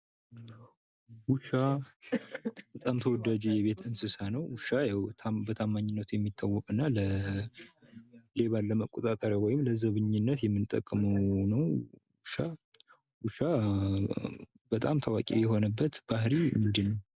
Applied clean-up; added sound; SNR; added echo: none; none; none; none.